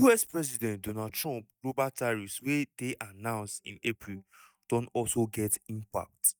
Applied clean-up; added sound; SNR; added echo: neural mask model DeepFilterNet 3.